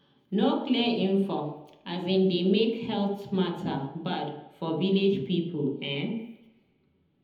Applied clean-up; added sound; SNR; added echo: none; none; none; reverberation time 0.8 s.